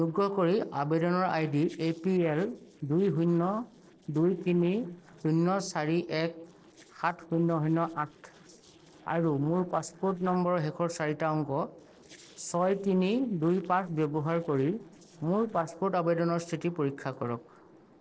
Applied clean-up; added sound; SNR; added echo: neural separator model SepFormer DNS4.